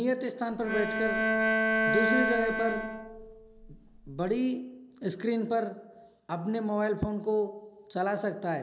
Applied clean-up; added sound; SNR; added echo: none; Bowed string instrument; -2 dB; none.